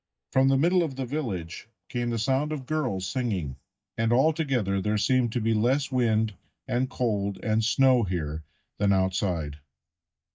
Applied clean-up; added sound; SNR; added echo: neural mask model DeepFilterNet 3.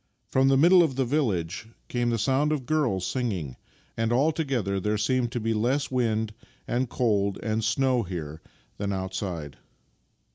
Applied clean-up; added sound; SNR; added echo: none; none; none; none.